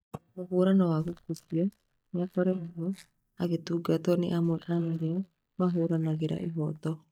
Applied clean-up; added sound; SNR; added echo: neural mask model DeepFilterNet 3.